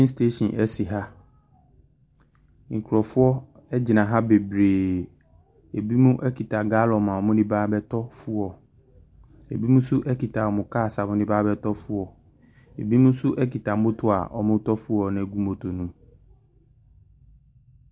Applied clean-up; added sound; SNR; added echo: none; none; none; none.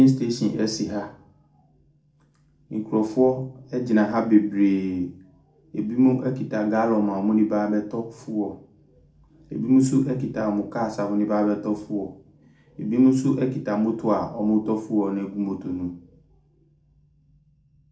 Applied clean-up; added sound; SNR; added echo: none; none; none; reverberation time 0.4 s.